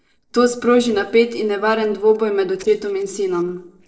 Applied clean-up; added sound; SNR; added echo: neural separator model SepFormer DNS4.